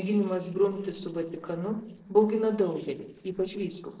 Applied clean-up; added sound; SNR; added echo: neural separator model SepFormer DNS4.